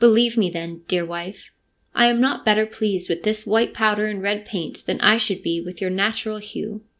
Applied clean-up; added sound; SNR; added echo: none; none; none; none.